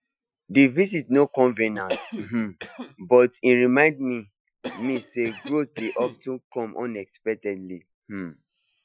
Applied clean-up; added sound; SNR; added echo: classical method Wiener filter.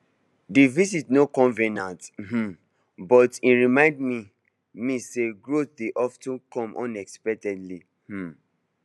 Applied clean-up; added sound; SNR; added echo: none; none; none; none.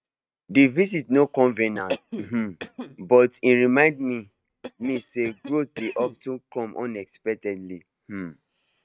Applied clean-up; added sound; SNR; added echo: neural mask model RNNoise.